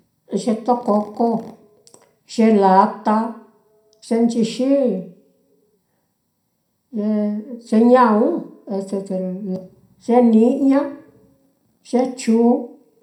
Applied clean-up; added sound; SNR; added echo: none; none; none; reverberation time 0.4 s.